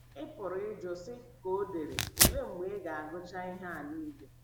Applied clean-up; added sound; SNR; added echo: none; Tearing; -2 dB; none.